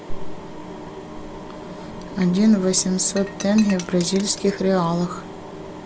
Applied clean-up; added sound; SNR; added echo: none; Shatter; 18 dB; none.